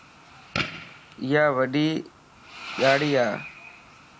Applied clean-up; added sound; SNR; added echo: none; Fireworks; 10 dB; none.